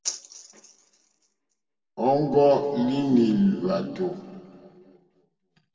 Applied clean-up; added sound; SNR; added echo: none; none; none; reverberation time 2.4 s.